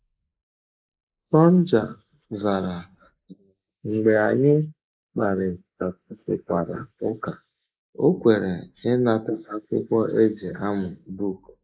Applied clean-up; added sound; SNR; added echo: neural mask model Resemble Enhance denoiser.